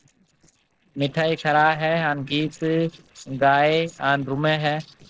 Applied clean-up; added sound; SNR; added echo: neural separator model SepFormer DNS4.